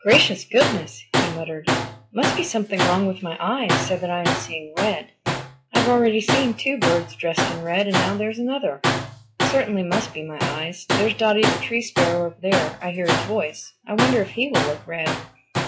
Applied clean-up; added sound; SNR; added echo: classical method log-MMSE.